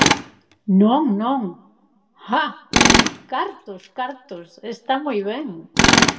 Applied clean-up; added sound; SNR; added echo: none; Tools; -2 dB; reverberation time 0.5 s.